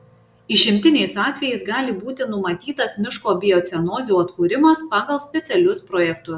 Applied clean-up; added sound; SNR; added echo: none; none; none; none.